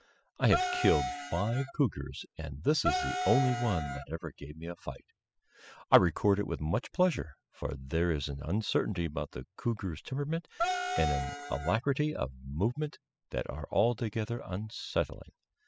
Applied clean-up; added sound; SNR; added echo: classical method spectral subtraction.